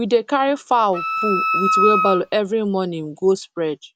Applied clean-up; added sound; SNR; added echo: none; Wind instrument, woodwind instrument; 0 dB; none.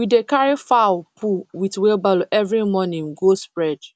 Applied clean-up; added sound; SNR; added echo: none; none; none; none.